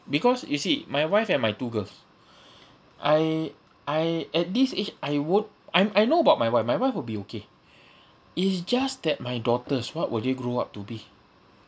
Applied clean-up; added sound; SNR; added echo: none; none; none; none.